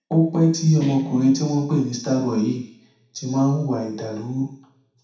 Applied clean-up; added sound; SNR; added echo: none; Guitar; 19 dB; reverberation time 0.7 s.